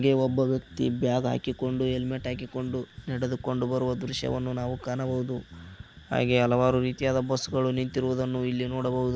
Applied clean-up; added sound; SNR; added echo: none; Bass guitar; 18 dB; none.